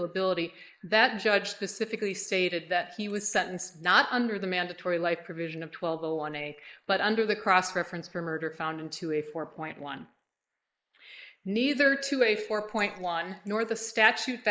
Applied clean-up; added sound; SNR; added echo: neural mask model Resemble Enhance denoiser.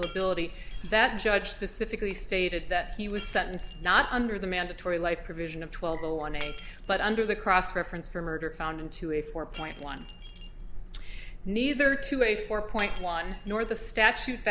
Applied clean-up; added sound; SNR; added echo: none; Shatter; 18 dB; none.